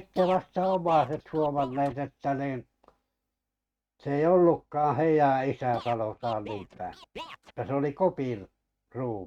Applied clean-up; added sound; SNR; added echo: neural mask model RNNoise.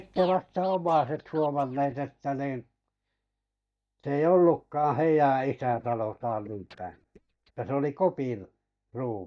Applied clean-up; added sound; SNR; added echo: neural mask model DeepFilterNet 3.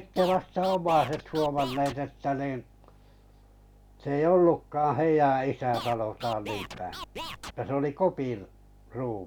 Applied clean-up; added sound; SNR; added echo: none; Scratching (performance technique); 12 dB; none.